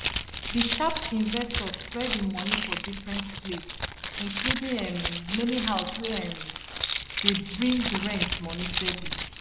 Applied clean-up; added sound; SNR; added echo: none; Keys jangling; 1 dB; none.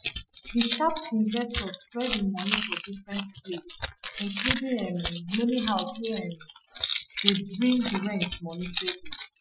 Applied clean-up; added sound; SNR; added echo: classical method Wiener filter.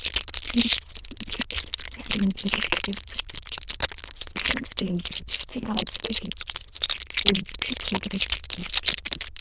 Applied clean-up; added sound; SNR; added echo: neural diffusion model UNIVERSE++.